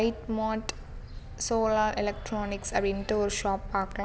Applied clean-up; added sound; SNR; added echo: none; none; none; none.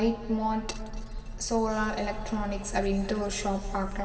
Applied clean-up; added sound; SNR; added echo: none; none; none; reverberation time 2.6 s.